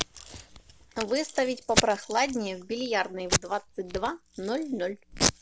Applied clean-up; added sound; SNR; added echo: none; Packing tape, duct tape; 3 dB; none.